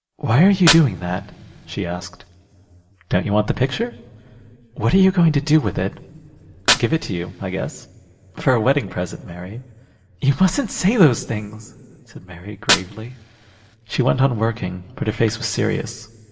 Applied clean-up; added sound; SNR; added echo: none; Fire; 10 dB; reverberation time 2.7 s.